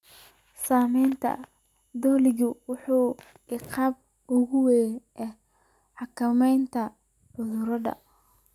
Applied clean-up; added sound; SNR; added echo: none; none; none; none.